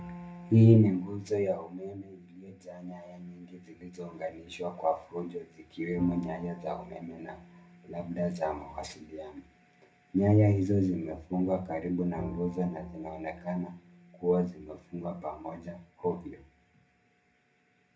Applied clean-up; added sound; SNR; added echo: none; Bowed string instrument; 18 dB; reverberation time 0.3 s.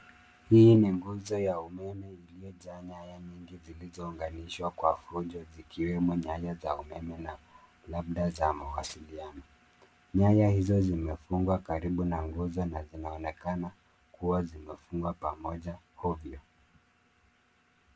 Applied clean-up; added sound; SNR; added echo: none; none; none; none.